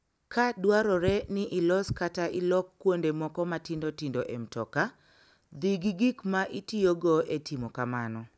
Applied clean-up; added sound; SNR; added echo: none; none; none; none.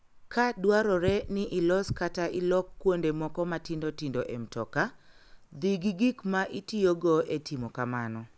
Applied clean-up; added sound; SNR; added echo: none; Rain; 20 dB; none.